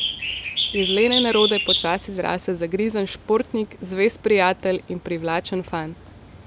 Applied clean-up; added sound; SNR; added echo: none; Bird; 6 dB; none.